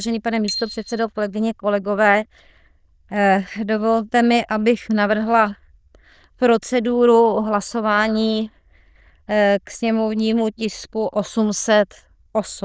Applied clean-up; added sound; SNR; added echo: neural diffusion model UNIVERSE++.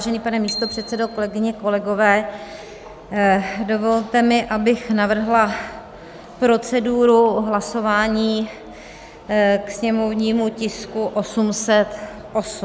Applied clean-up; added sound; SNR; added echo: none; Bicycle bell; 16 dB; none.